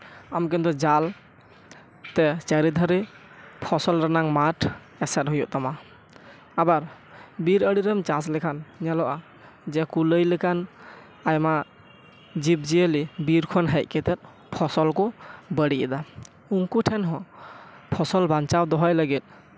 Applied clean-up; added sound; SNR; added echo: none; none; none; none.